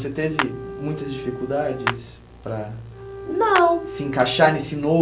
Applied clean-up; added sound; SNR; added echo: none; Bowed string instrument + Clapping; 9 dB; none.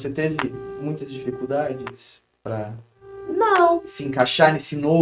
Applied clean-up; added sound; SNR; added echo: neural mask model RNNoise.